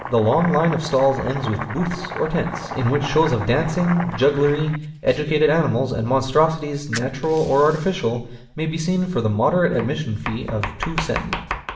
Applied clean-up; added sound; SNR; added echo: none; Domestic sounds, home sounds; 12 dB; reverberation time 0.7 s.